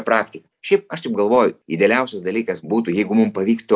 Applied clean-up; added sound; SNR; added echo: none; none; none; none.